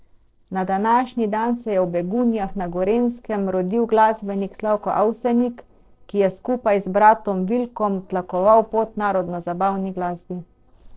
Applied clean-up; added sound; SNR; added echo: neural separator model SepFormer DNS4.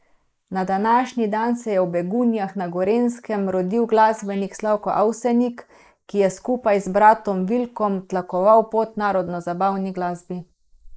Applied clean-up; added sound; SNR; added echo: neural mask model Resemble Enhance denoiser.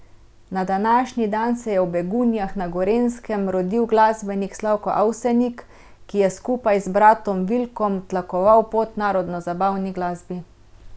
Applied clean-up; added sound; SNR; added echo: none; none; none; none.